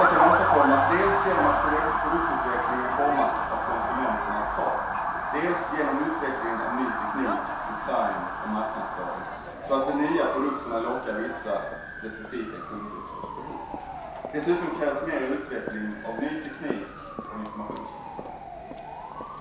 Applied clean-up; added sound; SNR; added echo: none; Motor vehicle (road) / Siren; 0 dB; reverberation time 0.7 s.